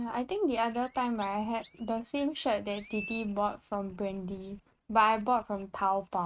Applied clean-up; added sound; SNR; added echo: neural mask model RNNoise.